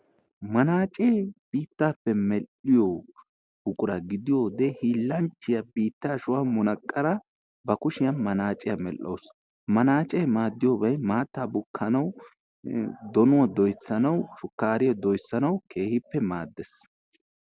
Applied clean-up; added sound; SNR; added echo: none; none; none; none.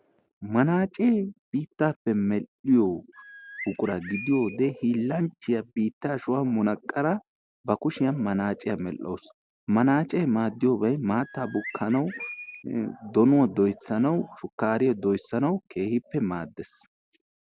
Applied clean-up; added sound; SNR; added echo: none; Bird; 14 dB; none.